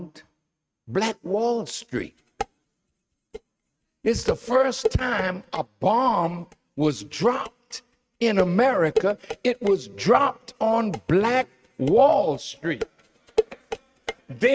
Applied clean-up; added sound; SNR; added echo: neural mask model RNNoise.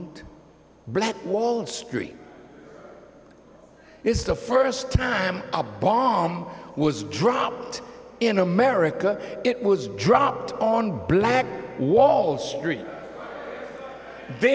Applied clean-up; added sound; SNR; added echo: none; none; none; none.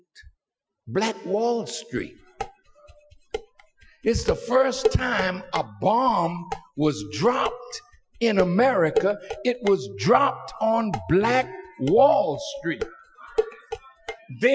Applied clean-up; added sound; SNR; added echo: classical method Wiener filter.